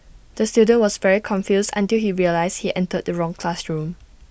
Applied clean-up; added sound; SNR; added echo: none; none; none; none.